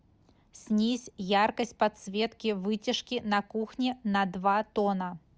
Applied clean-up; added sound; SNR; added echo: none; none; none; none.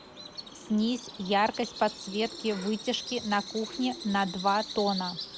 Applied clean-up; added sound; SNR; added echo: none; Bird vocalization, bird call, bird song; 11 dB; none.